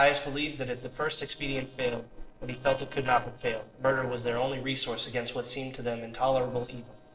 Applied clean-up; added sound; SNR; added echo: neural separator model SepFormer DNS4.